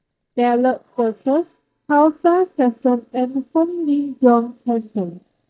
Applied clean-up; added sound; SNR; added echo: neural mask model DeepFilterNet 3.